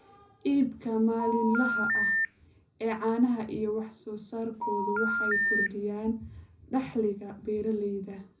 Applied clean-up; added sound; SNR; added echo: none; Telephone; -1 dB; reverberation time 0.4 s.